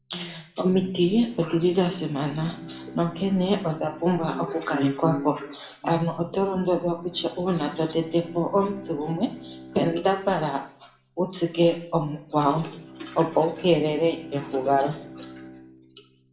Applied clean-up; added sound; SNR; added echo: none; Bowed string instrument; 19 dB; reverberation time 0.5 s.